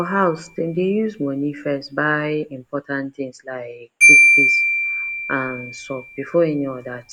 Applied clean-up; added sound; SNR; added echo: none; Marimba, xylophone; -3 dB; none.